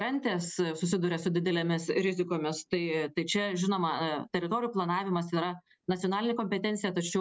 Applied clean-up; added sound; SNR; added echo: none; none; none; none.